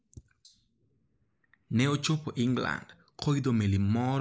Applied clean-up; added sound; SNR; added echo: neural mask model Resemble Enhance denoiser.